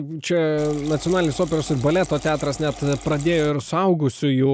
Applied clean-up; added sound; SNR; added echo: none; Liquid; 16 dB; none.